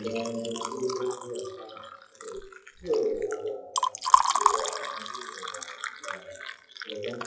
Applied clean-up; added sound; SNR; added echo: classical method WPE with log-MMSE.